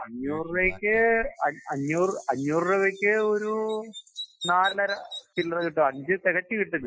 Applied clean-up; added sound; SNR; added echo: classical method Wiener filter.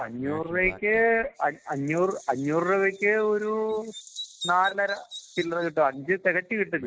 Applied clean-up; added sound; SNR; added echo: neural mask model RNNoise.